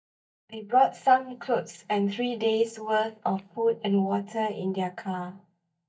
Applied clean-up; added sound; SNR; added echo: neural mask model DeepFilterNet 3.